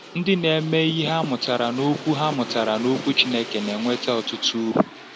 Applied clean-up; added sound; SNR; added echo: none; Aircraft; 13 dB; none.